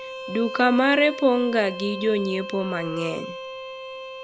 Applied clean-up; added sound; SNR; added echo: none; Bowed string instrument; 11 dB; none.